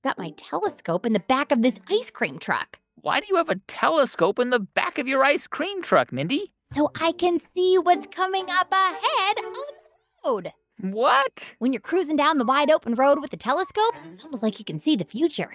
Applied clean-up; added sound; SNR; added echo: neural mask model DeepFilterNet 3.